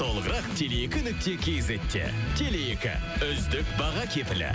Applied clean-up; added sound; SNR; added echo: none; none; none; none.